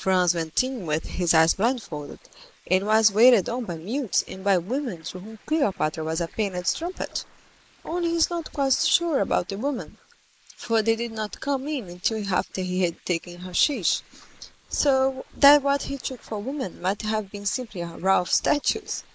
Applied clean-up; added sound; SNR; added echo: neural mask model Resemble Enhance denoiser.